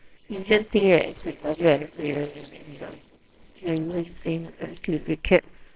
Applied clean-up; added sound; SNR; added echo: neural separator model SepFormer WHAMR!.